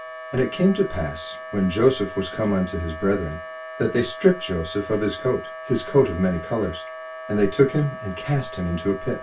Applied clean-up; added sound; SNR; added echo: none; Wind instrument, woodwind instrument; 13 dB; reverberation time 0.1 s.